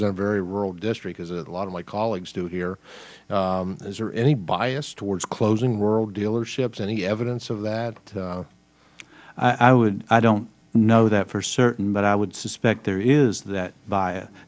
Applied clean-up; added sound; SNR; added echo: none; none; none; none.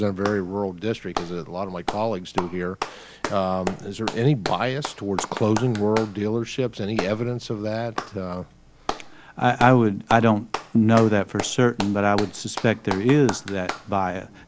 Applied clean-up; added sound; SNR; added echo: none; Clapping; 11 dB; none.